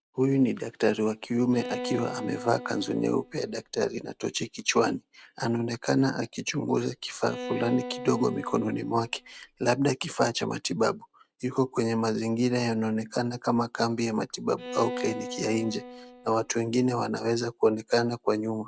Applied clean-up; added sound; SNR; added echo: none; Bowed string instrument; 11 dB; none.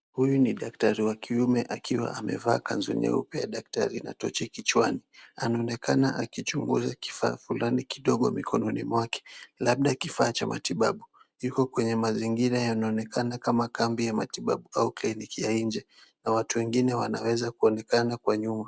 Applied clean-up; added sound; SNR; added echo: none; none; none; none.